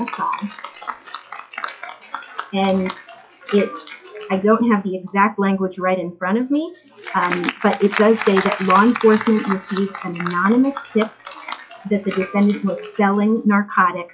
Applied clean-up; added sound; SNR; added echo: classical method log-MMSE.